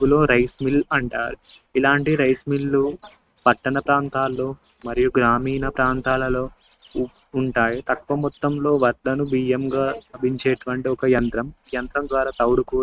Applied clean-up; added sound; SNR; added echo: neural mask model RNNoise.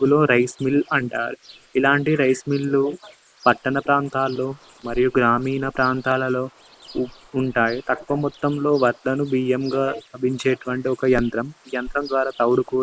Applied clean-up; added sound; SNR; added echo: neural mask model Resemble Enhance denoiser.